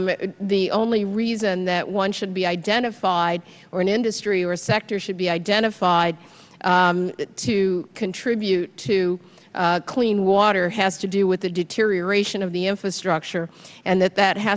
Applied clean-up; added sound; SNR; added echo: none; none; none; none.